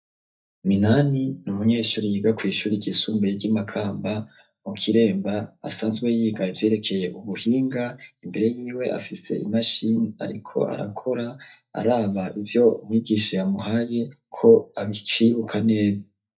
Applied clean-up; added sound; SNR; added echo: neural mask model DeepFilterNet 3.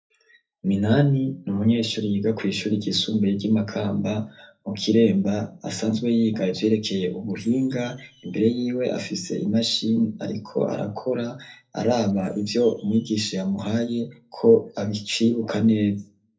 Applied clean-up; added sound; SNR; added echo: neural separator model SepFormer DNS4.